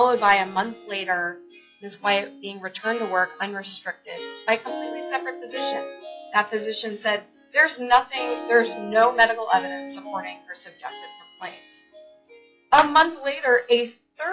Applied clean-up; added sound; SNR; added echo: classical method log-MMSE.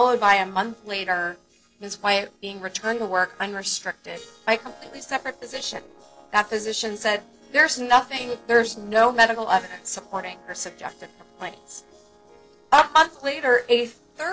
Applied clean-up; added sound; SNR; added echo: neural separator model SepFormer DNS4.